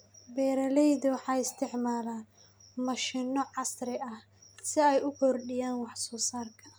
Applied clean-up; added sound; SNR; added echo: none; none; none; none.